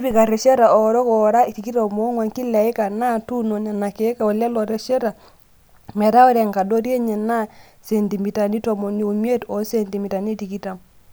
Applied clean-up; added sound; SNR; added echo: none; none; none; none.